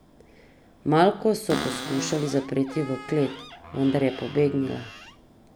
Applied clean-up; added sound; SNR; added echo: none; Cupboard open or close; 11 dB; none.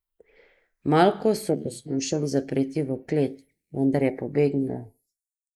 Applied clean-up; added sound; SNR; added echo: neural mask model Resemble Enhance denoiser.